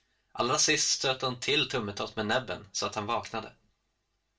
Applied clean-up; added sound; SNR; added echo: none; none; none; reverberation time 0.2 s.